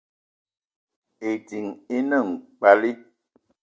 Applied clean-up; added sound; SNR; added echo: none; none; none; none.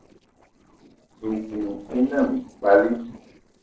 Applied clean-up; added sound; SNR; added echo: neural separator model SepFormer DNS4.